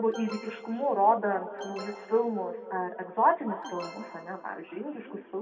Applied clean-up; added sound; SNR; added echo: none; Alarm; 20 dB; reverberation time 2.2 s.